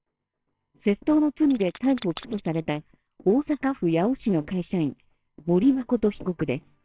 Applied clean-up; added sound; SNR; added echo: neural separator model SepFormer WHAMR!.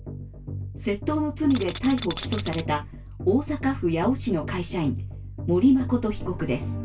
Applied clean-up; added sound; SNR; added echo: none; Tools; 12 dB; reverberation time 0.1 s.